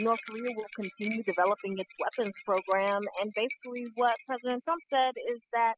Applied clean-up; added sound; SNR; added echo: classical method spectral subtraction.